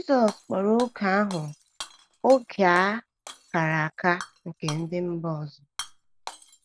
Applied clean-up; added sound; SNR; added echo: none; Shatter / Hammer; 17 dB; none.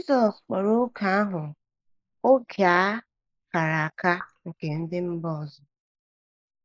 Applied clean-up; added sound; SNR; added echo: neural mask model Resemble Enhance denoiser.